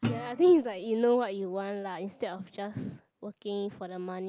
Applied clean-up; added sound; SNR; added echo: none; Guitar; 8 dB; none.